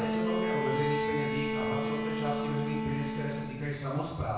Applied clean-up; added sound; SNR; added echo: none; Bowed string instrument; -2 dB; reverberation time 1.0 s.